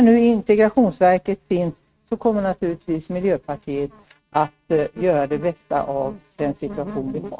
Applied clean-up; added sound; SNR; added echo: neural mask model RNNoise.